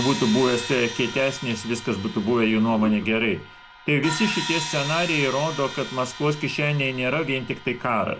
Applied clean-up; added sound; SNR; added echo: none; Crash cymbal; 11 dB; none.